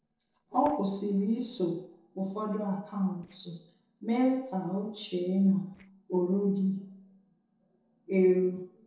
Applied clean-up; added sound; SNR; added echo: neural separator model SepFormer DNS4.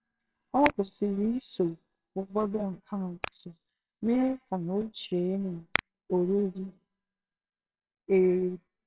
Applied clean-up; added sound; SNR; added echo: neural separator model SepFormer WHAMR!.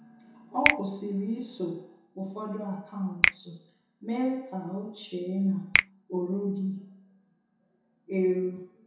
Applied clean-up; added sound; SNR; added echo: none; Finger snapping; 1 dB; reverberation time 0.7 s.